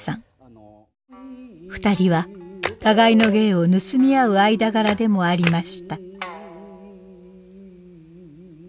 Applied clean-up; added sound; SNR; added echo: none; Camera; 11 dB; none.